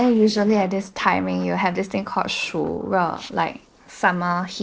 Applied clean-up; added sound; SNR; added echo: neural separator model SepFormer DNS4.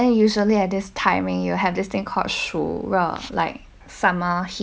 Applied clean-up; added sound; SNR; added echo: none; none; none; none.